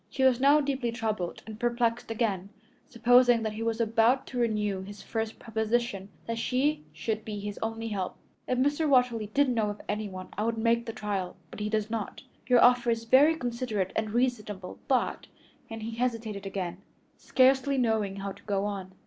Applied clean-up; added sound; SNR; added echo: none; none; none; none.